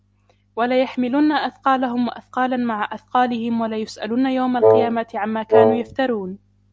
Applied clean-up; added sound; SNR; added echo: none; Wind instrument, woodwind instrument; -5 dB; none.